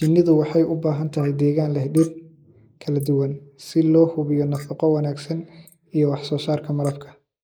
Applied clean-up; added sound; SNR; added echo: neural mask model Resemble Enhance denoiser.